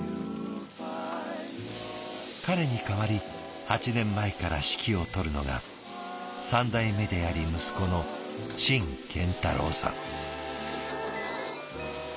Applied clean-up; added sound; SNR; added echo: none; none; none; none.